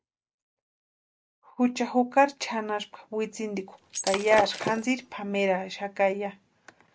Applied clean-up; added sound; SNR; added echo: none; Shatter; 5 dB; none.